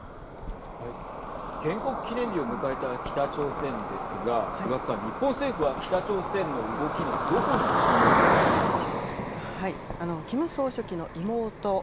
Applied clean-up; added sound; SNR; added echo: none; Cricket; -2 dB; none.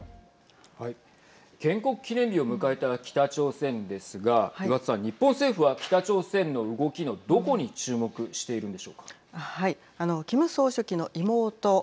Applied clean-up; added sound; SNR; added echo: none; none; none; none.